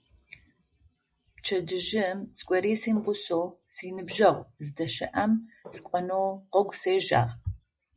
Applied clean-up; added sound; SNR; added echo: classical method log-MMSE.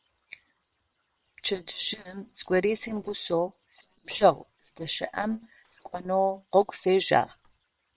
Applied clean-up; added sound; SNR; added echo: neural separator model SepFormer WHAM!.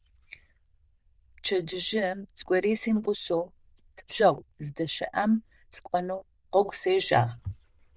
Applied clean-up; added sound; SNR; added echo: neural diffusion model UNIVERSE++.